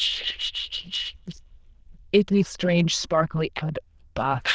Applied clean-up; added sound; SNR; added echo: neural diffusion model UNIVERSE++.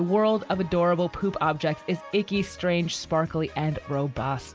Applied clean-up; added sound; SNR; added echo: none; none; none; none.